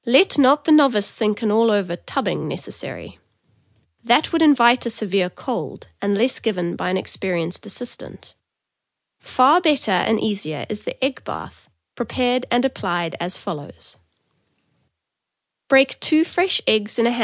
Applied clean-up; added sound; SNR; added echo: none; none; none; none.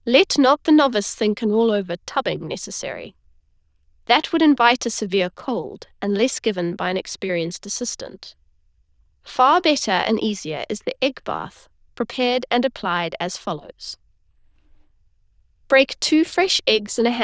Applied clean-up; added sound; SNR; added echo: neural diffusion model UNIVERSE++.